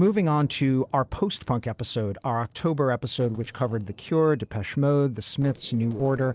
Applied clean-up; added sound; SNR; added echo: neural separator model SepFormer DNS4.